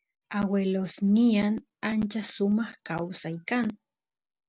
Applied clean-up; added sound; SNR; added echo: none; none; none; none.